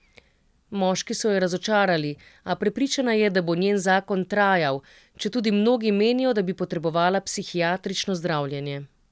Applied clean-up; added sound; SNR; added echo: none; none; none; none.